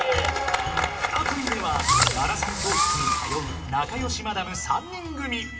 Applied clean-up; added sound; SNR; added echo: none; Fireworks; 1 dB; reverberation time 1.8 s.